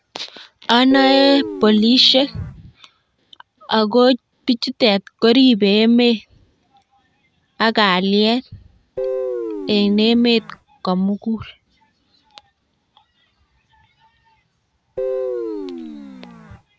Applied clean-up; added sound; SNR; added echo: none; Guitar; 8 dB; none.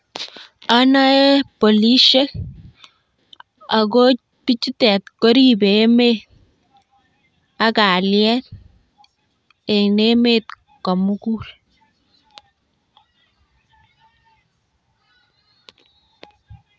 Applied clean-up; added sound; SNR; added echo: none; none; none; none.